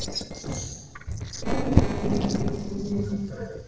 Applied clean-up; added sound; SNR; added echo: neural separator model SepFormer DNS4.